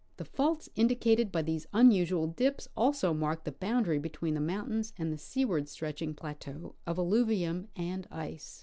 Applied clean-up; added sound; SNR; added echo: none; none; none; none.